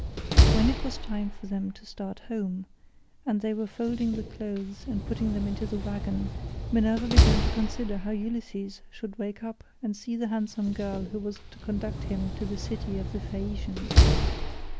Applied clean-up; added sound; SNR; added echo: none; Slam; -3 dB; none.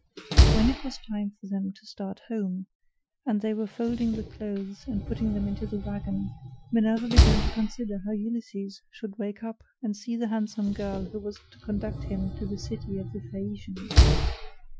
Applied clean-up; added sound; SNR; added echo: classical method Wiener filter.